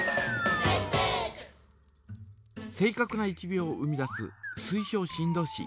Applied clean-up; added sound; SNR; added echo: none; Chime; 1 dB; none.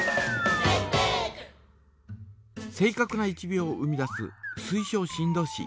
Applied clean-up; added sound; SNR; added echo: none; none; none; none.